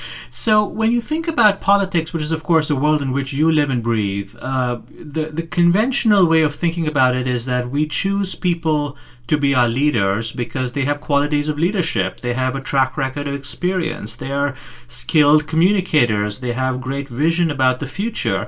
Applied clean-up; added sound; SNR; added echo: none; none; none; reverberation time 0.2 s.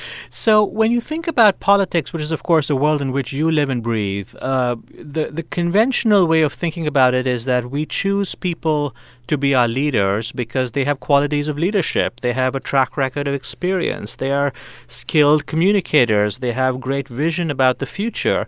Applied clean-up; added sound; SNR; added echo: none; none; none; none.